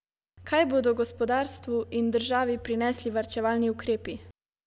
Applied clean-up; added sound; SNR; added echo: none; none; none; none.